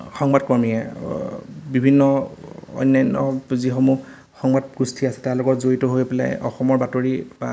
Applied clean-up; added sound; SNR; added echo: none; none; none; none.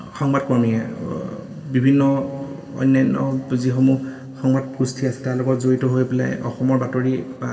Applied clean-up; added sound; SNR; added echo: none; none; none; reverberation time 1.8 s.